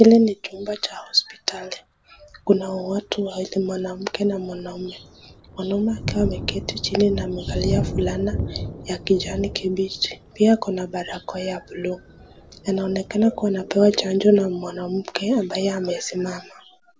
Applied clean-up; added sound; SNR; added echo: none; Thunder; 12 dB; none.